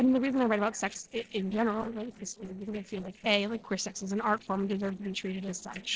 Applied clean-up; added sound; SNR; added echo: neural separator model SepFormer DNS4.